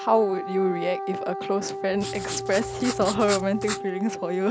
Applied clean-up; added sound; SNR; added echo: none; Writing + Wind instrument, woodwind instrument; 7 dB; none.